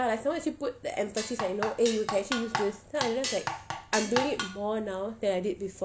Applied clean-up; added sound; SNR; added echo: none; Drum kit; 5 dB; none.